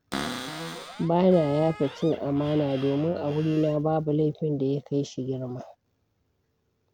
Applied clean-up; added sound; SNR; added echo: none; Cupboard open or close; 12 dB; none.